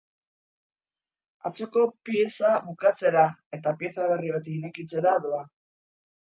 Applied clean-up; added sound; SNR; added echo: none; none; none; none.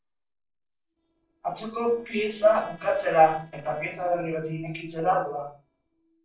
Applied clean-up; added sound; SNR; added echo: neural separator model SepFormer DNS4.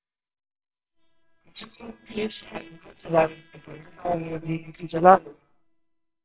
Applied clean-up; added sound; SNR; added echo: neural separator model SepFormer WHAMR!.